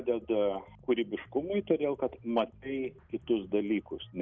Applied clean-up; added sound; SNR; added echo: none; none; none; none.